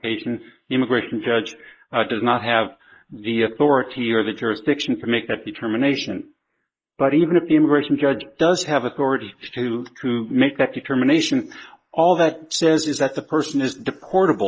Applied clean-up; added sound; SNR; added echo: neural mask model Resemble Enhance denoiser.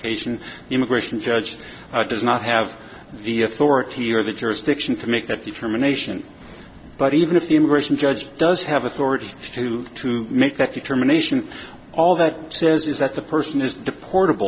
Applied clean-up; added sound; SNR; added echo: none; none; none; none.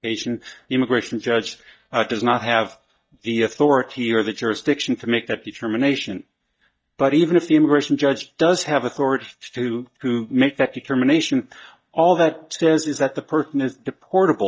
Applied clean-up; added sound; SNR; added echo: neural mask model DeepFilterNet 3.